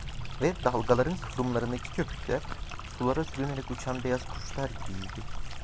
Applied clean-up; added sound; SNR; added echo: none; Stream; 5 dB; none.